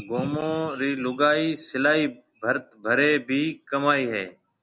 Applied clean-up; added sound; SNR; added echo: none; none; none; none.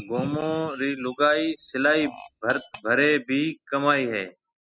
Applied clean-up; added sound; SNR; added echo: classical method spectral subtraction.